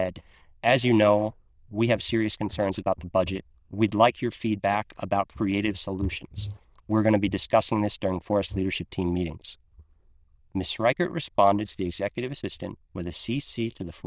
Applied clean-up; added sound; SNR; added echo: neural diffusion model UNIVERSE++.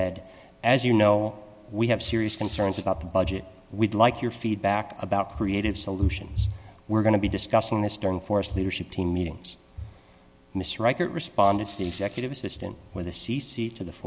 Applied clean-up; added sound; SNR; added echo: none; Rattle / Rattle (instrument); 17 dB; none.